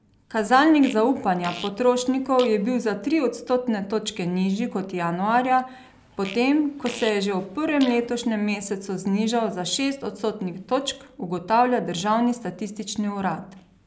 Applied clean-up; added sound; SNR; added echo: none; Fart; 18 dB; none.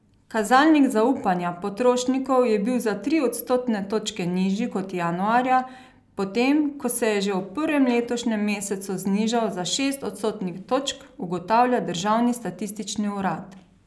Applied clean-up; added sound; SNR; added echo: none; none; none; none.